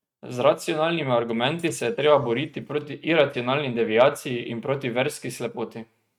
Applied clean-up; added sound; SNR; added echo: neural mask model RNNoise.